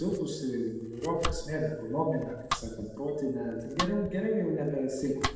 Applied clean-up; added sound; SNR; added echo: none; Domestic sounds, home sounds; 7 dB; reverberation time 1.0 s.